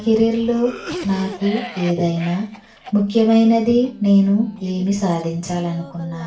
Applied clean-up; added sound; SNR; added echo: none; Cough; 17 dB; reverberation time 0.3 s.